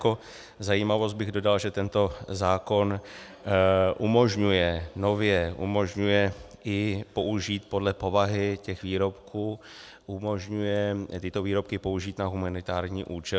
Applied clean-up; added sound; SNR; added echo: none; none; none; none.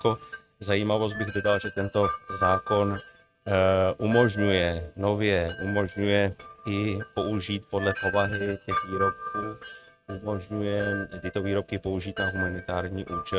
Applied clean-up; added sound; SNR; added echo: neural mask model RNNoise.